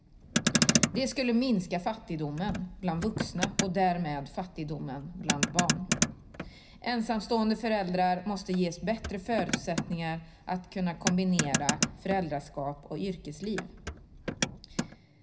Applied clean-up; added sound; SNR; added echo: none; Motor vehicle (road); 2 dB; reverberation time 0.4 s.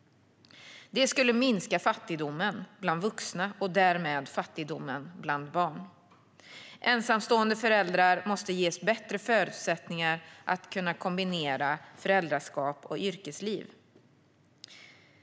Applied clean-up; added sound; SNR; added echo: none; none; none; none.